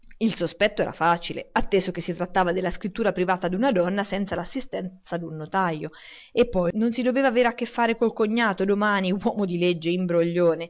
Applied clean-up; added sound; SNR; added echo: none; none; none; none.